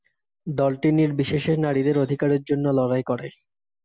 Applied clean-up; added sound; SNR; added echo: none; none; none; none.